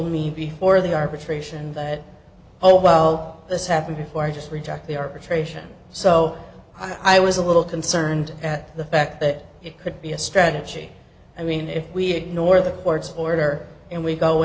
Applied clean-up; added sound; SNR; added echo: none; none; none; none.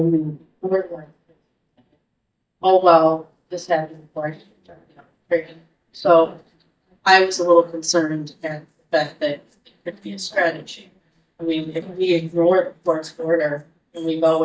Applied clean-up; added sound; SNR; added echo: neural mask model DeepFilterNet 3.